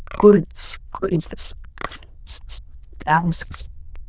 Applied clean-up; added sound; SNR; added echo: neural diffusion model UNIVERSE++.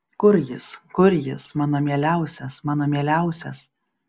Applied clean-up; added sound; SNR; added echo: none; none; none; none.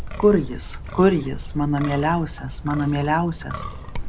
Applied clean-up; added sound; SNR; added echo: none; Wind; 9 dB; none.